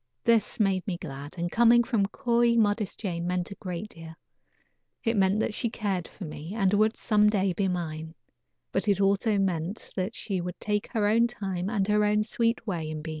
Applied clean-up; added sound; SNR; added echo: none; none; none; none.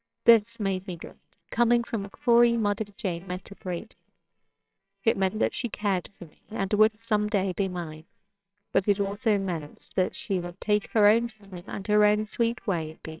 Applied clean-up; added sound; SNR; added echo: neural separator model SepFormer WHAMR!.